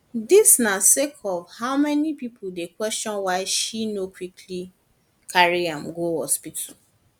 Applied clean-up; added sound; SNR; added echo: none; none; none; none.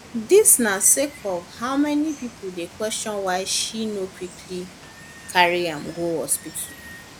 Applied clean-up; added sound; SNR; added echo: none; Water; 20 dB; none.